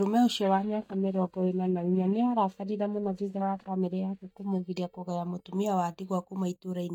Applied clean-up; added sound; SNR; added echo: neural mask model DeepFilterNet 3.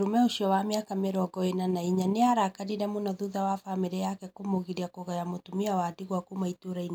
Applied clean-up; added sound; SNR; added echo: none; none; none; none.